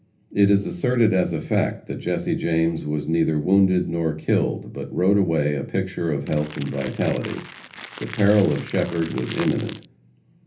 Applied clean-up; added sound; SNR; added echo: none; Crackle; 15 dB; reverberation time 0.3 s.